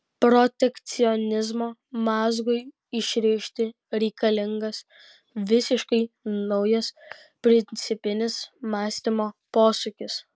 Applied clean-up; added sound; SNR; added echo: none; none; none; none.